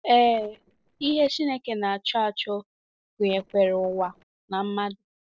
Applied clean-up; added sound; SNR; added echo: neural separator model SepFormer DNS4.